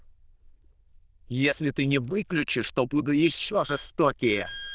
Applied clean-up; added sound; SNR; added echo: neural diffusion model UNIVERSE++.